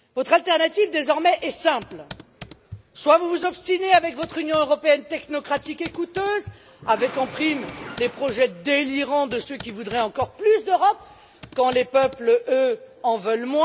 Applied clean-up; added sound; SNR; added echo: none; Computer keyboard + Engine / Mechanisms; 20 dB; none.